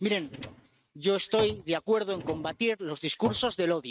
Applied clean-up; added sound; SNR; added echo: neural mask model RNNoise.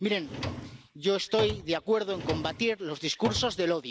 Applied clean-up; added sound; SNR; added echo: none; Drawer open or close; 9 dB; none.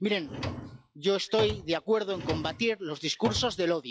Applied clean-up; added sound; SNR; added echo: classical method log-MMSE.